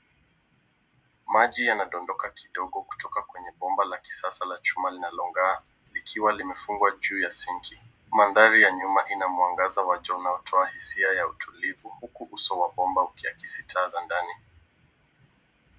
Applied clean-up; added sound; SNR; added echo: none; none; none; none.